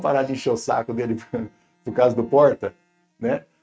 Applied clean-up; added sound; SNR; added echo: neural mask model RNNoise.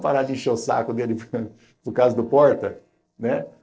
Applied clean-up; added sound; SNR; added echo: neural separator model SepFormer DNS4.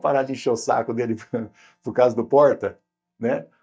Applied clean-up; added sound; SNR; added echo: neural mask model DeepFilterNet 3.